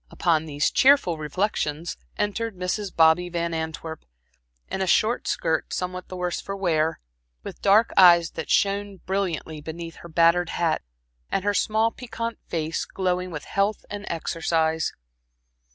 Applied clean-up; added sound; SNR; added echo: none; none; none; none.